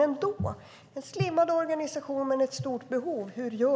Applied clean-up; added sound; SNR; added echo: none; none; none; none.